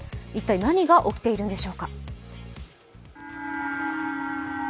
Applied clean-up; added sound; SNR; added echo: none; none; none; none.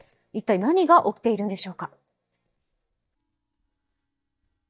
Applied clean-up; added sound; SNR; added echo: neural mask model DeepFilterNet 3.